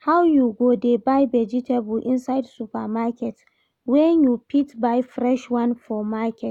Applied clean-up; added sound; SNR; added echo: none; none; none; none.